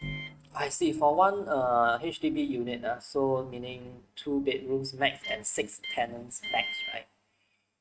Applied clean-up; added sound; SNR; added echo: neural mask model RNNoise.